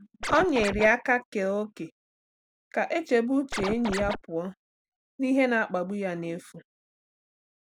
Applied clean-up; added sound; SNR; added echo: none; Scratching (performance technique); 4 dB; none.